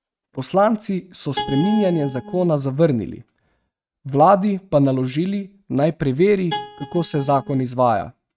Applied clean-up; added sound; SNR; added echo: neural mask model RNNoise.